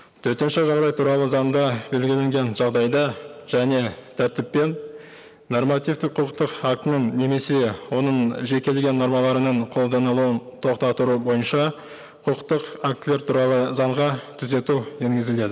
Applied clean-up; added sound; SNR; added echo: none; none; none; none.